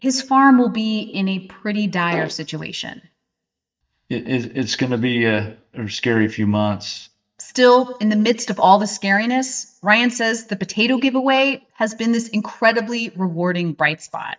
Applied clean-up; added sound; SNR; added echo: neural mask model DeepFilterNet 3.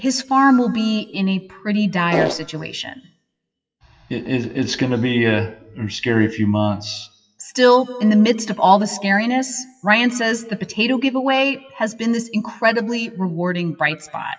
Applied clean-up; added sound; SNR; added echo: classical method WPE with log-MMSE.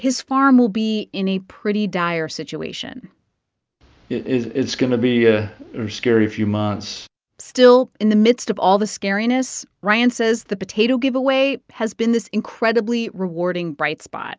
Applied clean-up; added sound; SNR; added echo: none; none; none; none.